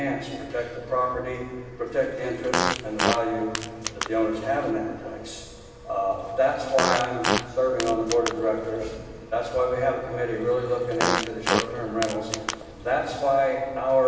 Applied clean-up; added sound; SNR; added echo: none; Fart; 4 dB; reverberation time 1.6 s.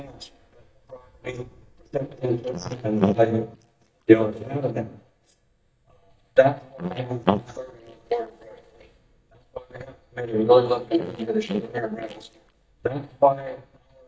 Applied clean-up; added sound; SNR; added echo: neural mask model DeepFilterNet 3.